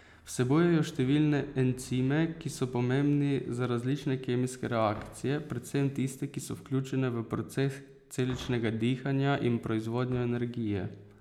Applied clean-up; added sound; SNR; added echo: none; none; none; none.